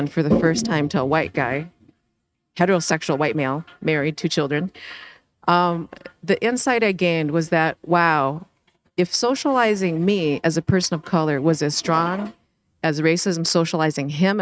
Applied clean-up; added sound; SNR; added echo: neural mask model RNNoise.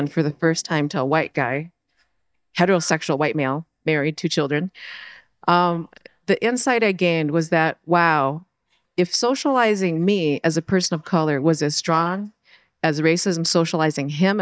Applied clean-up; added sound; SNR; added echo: neural mask model DeepFilterNet 3.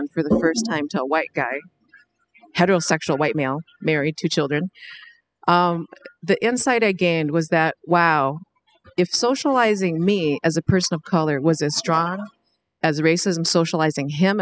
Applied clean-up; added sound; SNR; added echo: classical method spectral subtraction.